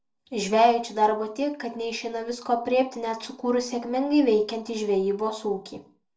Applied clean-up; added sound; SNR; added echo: none; none; none; reverberation time 0.3 s.